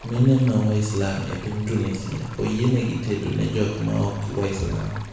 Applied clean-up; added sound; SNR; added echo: none; Stream; 17 dB; reverberation time 1.0 s.